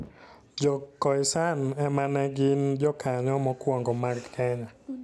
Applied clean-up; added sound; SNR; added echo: none; none; none; none.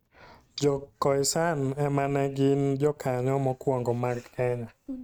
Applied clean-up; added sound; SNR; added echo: neural mask model RNNoise.